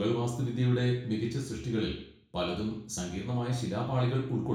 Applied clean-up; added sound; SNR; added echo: none; none; none; reverberation time 0.5 s.